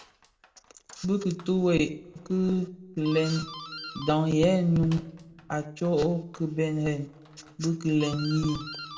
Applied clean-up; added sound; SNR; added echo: none; Doorbell; 18 dB; reverberation time 0.5 s.